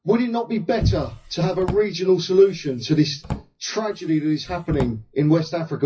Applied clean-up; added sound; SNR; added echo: classical method WPE with log-MMSE.